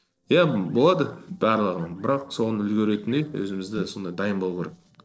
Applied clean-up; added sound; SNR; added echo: neural separator model SepFormer DNS4.